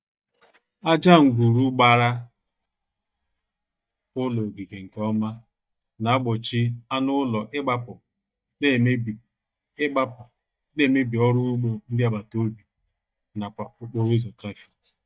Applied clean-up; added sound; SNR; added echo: neural mask model DeepFilterNet 3.